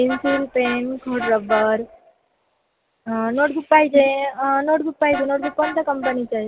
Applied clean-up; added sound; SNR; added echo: none; Vehicle horn, car horn, honking; 13 dB; none.